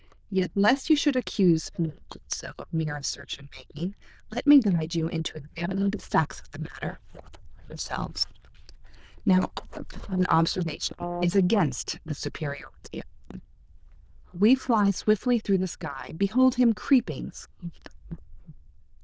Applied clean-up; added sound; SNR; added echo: neural diffusion model UNIVERSE++.